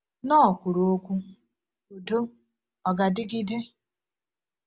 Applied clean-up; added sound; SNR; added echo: none; none; none; none.